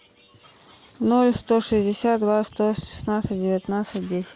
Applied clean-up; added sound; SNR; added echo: none; none; none; none.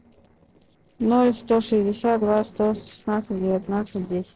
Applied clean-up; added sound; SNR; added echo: neural separator model SepFormer DNS4.